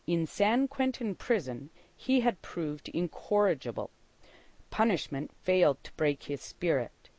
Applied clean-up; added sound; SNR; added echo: none; none; none; none.